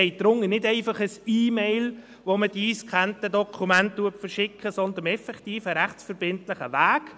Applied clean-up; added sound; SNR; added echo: none; none; none; none.